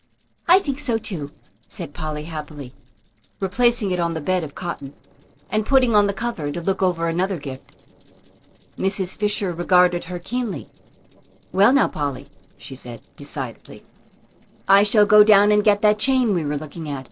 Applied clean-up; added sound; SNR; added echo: neural separator model SepFormer DNS4.